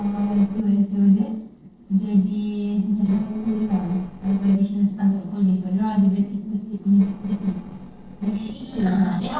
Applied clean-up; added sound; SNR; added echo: neural separator model SepFormer DNS4.